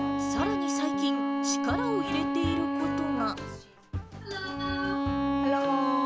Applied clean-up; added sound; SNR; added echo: none; Bowed string instrument; -3 dB; none.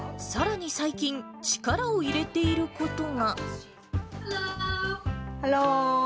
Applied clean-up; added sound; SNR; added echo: none; none; none; none.